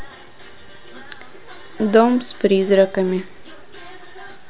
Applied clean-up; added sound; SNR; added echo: none; none; none; none.